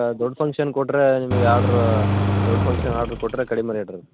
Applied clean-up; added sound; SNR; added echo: none; Engine; -1 dB; none.